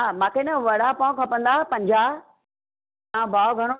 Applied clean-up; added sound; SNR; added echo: none; none; none; none.